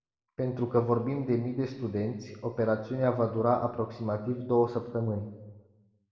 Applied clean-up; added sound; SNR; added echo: none; none; none; reverberation time 1.1 s.